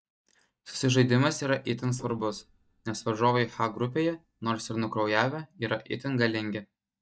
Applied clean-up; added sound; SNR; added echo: neural mask model DeepFilterNet 3.